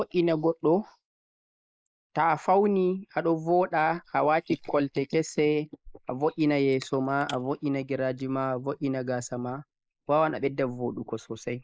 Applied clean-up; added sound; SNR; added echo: neural mask model Resemble Enhance denoiser.